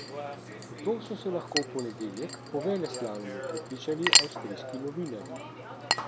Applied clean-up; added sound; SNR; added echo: none; Chink, clink; -3 dB; none.